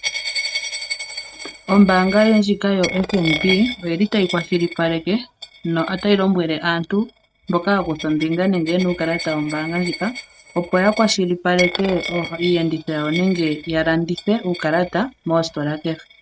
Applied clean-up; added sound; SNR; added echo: neural mask model RNNoise.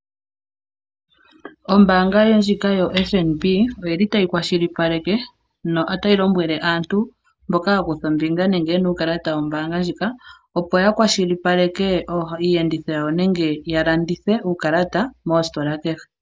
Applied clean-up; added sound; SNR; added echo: none; none; none; none.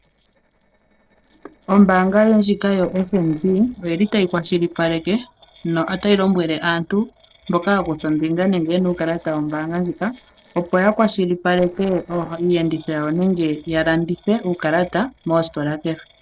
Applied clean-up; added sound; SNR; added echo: neural separator model SepFormer DNS4.